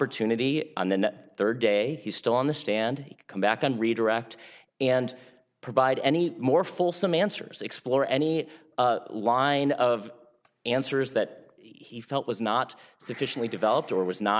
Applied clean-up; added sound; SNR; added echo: none; none; none; none.